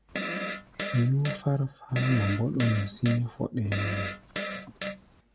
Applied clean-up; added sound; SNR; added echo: none; Fart; 7 dB; none.